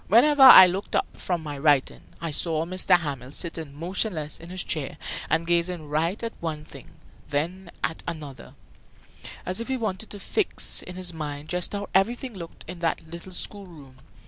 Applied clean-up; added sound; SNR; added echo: none; none; none; none.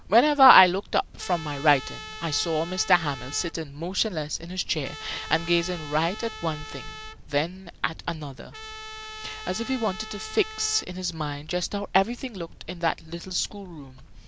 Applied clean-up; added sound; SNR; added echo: none; Trumpet; 14 dB; none.